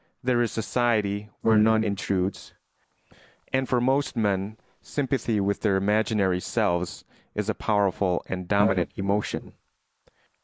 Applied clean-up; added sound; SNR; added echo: neural mask model Resemble Enhance denoiser.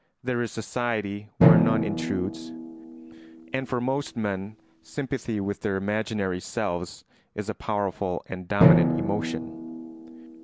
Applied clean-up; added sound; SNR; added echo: none; Drum; -1 dB; none.